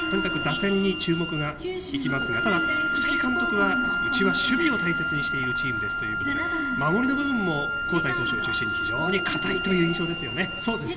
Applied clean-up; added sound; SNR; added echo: none; Wind instrument, woodwind instrument; 0 dB; reverberation time 1.6 s.